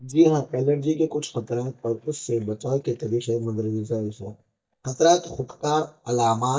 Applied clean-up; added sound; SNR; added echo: neural mask model DeepFilterNet 3.